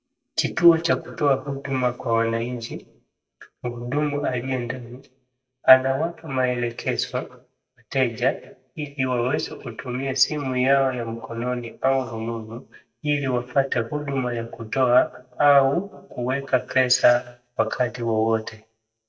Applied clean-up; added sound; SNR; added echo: neural mask model DeepFilterNet 3.